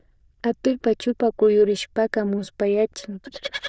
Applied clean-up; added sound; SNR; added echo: neural diffusion model UNIVERSE++.